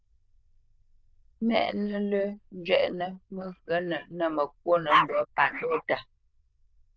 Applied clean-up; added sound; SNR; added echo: neural diffusion model UNIVERSE++.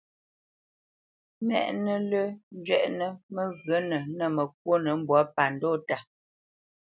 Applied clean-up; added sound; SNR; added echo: none; none; none; none.